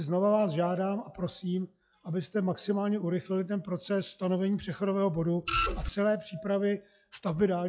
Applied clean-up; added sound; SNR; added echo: classical method log-MMSE.